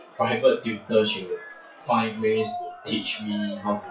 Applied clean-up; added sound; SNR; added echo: classical method WPE with log-MMSE.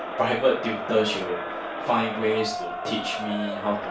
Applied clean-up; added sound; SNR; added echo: none; Crowd; 5 dB; reverberation time 0.3 s.